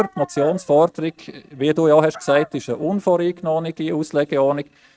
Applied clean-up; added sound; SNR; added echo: neural mask model RNNoise.